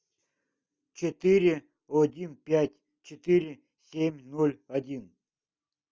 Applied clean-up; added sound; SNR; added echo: none; none; none; none.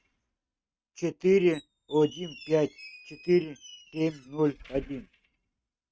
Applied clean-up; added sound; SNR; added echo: neural mask model RNNoise.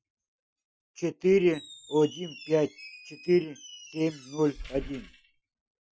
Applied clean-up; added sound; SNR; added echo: classical method Wiener filter.